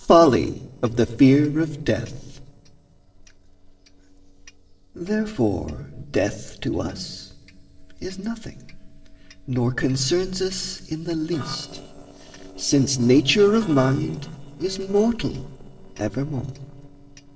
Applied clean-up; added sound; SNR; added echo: neural separator model SepFormer DNS4.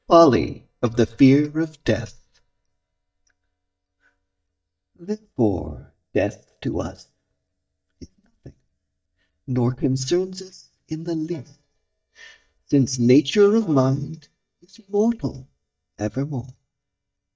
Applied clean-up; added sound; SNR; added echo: neural mask model DeepFilterNet 3.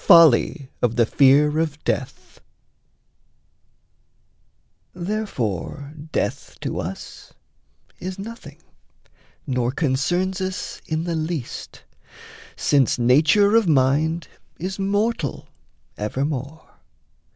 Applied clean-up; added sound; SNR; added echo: none; none; none; none.